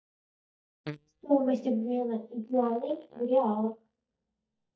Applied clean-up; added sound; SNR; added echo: neural mask model DeepFilterNet 3.